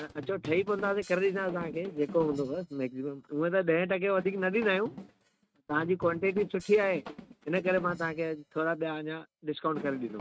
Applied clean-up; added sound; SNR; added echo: neural mask model RNNoise.